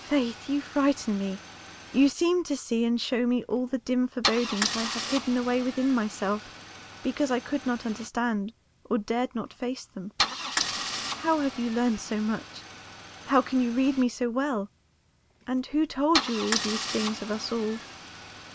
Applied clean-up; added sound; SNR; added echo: none; Idling / Engine starting / Car; 8 dB; none.